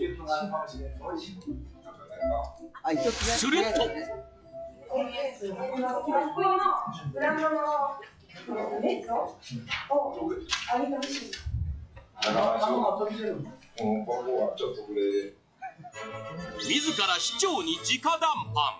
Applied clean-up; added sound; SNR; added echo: classical method log-MMSE.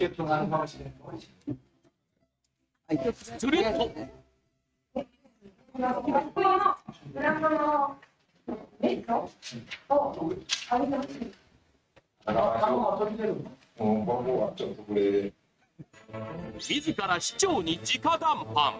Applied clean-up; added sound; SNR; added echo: neural mask model RNNoise.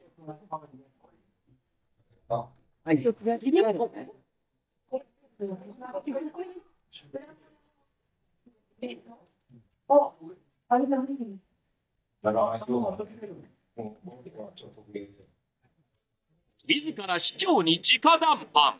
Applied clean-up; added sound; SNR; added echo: neural mask model DeepFilterNet 3.